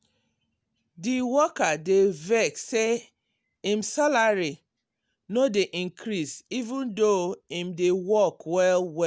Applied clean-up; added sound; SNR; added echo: none; none; none; none.